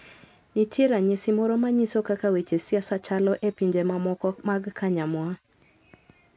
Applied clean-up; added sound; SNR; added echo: none; none; none; none.